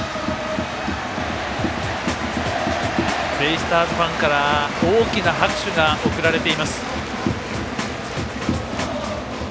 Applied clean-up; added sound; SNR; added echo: none; Drum; 11 dB; none.